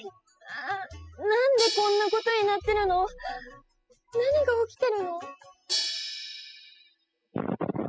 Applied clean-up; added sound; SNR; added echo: classical method spectral subtraction.